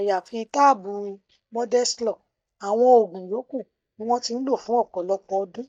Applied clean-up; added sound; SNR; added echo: neural mask model DeepFilterNet 3.